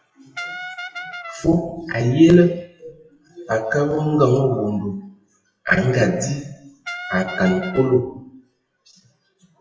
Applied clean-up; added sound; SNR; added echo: classical method WPE with log-MMSE.